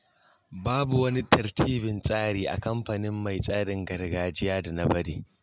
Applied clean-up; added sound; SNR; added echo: none; none; none; none.